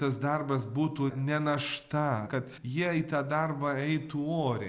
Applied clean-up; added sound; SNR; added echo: none; none; none; none.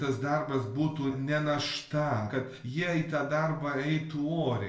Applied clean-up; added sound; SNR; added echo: none; none; none; reverberation time 0.3 s.